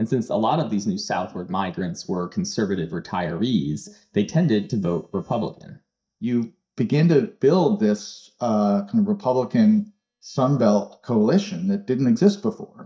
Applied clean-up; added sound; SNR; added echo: neural mask model DeepFilterNet 3.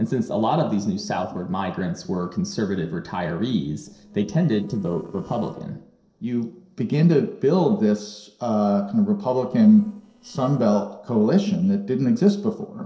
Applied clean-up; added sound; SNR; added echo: neural separator model SepFormer DNS4.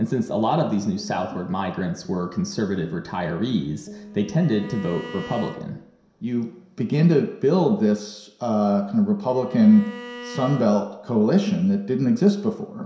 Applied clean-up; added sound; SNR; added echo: none; Bowed string instrument; 17 dB; reverberation time 0.7 s.